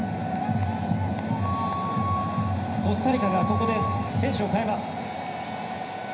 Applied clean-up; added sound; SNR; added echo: none; Wind instrument, woodwind instrument; 8 dB; reverberation time 0.9 s.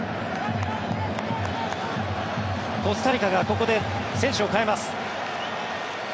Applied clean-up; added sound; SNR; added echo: none; none; none; none.